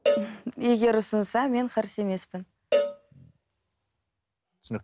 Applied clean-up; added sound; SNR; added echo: none; Cowbell; 3 dB; none.